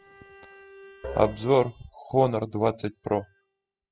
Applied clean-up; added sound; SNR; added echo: classical method spectral subtraction.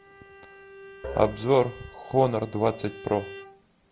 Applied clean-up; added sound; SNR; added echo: none; Musical instrument + Bowed string instrument; 15 dB; none.